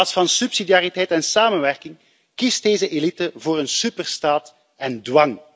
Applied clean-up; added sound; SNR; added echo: none; none; none; none.